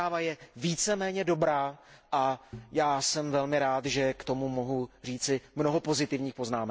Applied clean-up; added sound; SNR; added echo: none; none; none; none.